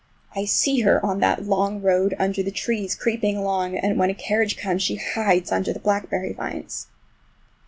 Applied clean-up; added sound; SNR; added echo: none; none; none; none.